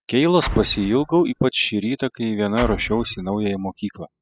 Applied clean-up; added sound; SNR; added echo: classical method spectral subtraction.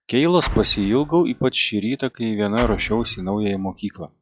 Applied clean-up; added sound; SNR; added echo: classical method log-MMSE.